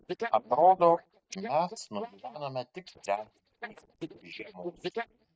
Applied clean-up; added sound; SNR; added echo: neural mask model DeepFilterNet 3.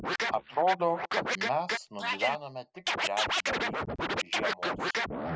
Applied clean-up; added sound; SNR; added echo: neural mask model Resemble Enhance denoiser.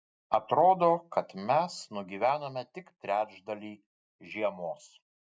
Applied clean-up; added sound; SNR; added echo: none; none; none; none.